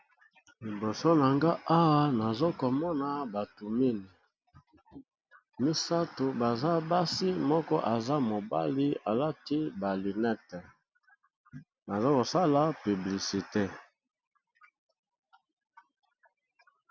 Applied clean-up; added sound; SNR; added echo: none; none; none; none.